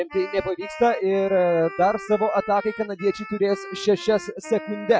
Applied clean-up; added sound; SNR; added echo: classical method Wiener filter.